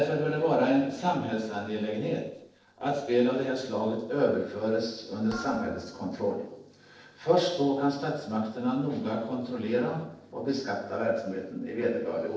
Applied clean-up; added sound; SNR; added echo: neural separator model SepFormer DNS4.